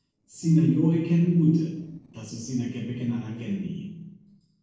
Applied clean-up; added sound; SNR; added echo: neural separator model SepFormer DNS4.